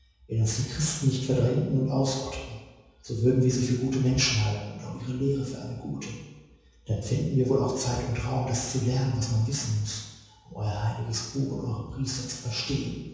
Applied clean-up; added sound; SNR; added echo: none; none; none; reverberation time 1.2 s.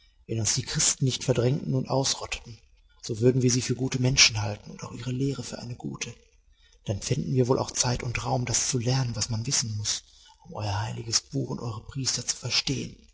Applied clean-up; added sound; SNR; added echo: none; none; none; none.